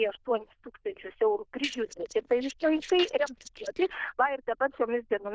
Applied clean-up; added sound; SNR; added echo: neural diffusion model UNIVERSE++.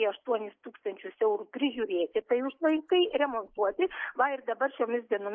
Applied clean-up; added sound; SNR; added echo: neural mask model Resemble Enhance denoiser.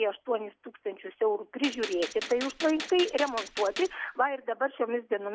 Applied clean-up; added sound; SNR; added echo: none; Gunshot, gunfire; 10 dB; none.